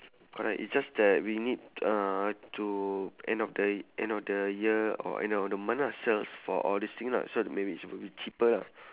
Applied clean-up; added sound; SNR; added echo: none; none; none; none.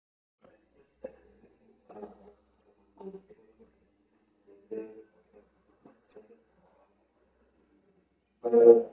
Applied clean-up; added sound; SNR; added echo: neural mask model DeepFilterNet 3.